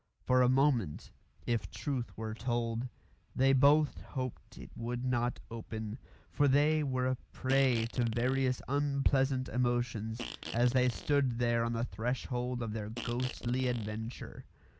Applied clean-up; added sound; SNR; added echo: none; Fart; 13 dB; none.